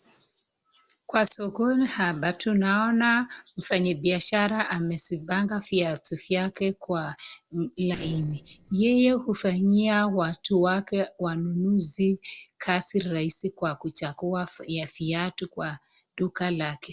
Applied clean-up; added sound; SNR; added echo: neural separator model SepFormer DNS4.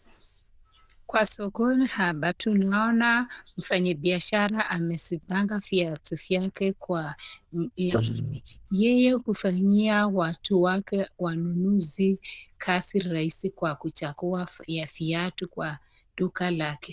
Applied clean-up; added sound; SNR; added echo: neural diffusion model UNIVERSE++.